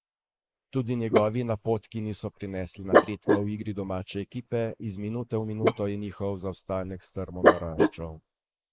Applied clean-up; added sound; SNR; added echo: neural mask model Resemble Enhance denoiser.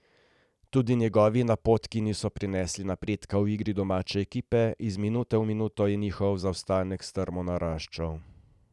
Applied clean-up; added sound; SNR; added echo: none; none; none; none.